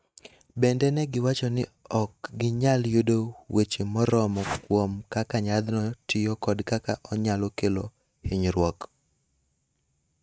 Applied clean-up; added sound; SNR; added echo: neural mask model RNNoise.